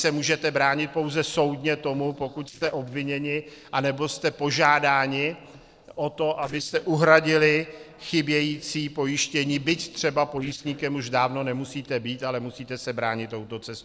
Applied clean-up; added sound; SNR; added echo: neural separator model SepFormer DNS4.